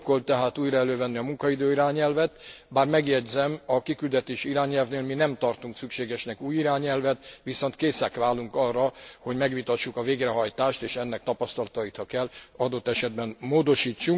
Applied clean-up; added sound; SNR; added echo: none; none; none; none.